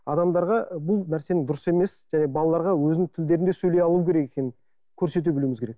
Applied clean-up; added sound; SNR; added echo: none; none; none; none.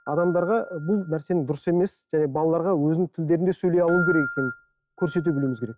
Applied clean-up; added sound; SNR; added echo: neural mask model RNNoise.